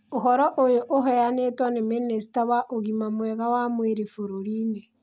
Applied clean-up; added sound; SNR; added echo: none; none; none; none.